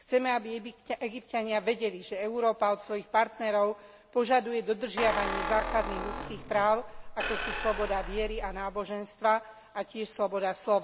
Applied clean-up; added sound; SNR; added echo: none; Squeak; 5 dB; none.